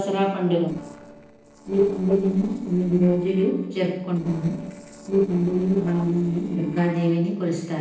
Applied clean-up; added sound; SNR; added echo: neural separator model SepFormer DNS4.